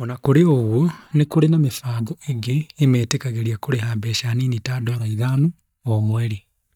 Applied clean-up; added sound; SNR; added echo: neural mask model DeepFilterNet 3.